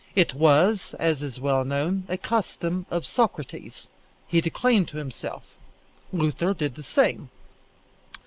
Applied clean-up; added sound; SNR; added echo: none; none; none; none.